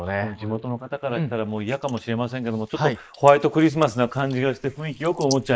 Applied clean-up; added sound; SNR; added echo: neural mask model Resemble Enhance denoiser.